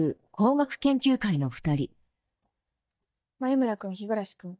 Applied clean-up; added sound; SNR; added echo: neural mask model DeepFilterNet 3.